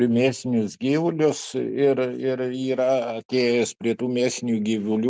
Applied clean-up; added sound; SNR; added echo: none; none; none; none.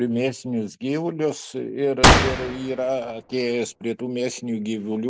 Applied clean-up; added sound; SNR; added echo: none; Gunshot, gunfire; -3 dB; none.